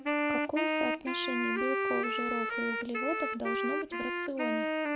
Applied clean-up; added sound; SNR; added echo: none; Wind instrument, woodwind instrument; -4 dB; none.